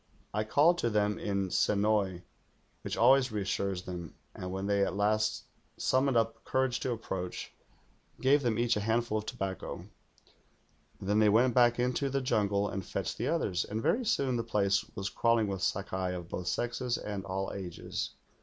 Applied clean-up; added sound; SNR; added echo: none; none; none; none.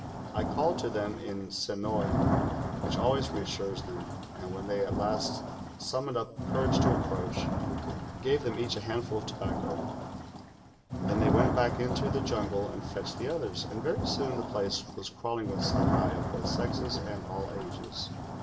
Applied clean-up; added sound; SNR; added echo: none; Thunder / Rain; -1 dB; reverberation time 2.2 s.